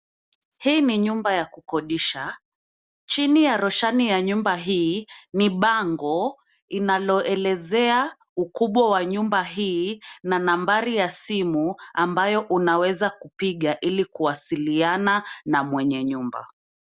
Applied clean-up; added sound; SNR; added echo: none; none; none; none.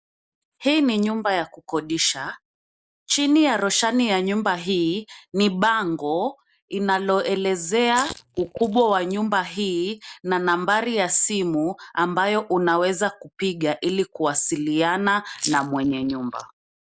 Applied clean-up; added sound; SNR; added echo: neural mask model Resemble Enhance denoiser.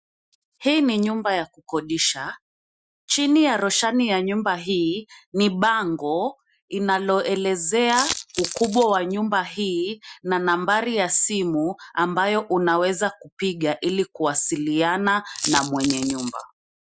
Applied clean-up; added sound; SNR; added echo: classical method Wiener filter.